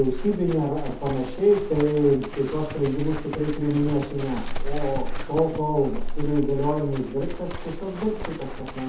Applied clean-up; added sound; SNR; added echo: none; Livestock, farm animals, working animals; 4 dB; reverberation time 0.5 s.